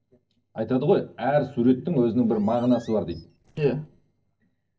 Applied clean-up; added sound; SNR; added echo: neural separator model SepFormer DNS4.